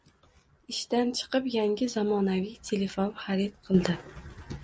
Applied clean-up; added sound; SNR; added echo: none; none; none; none.